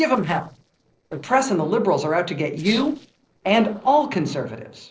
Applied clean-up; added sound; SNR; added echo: neural separator model SepFormer DNS4.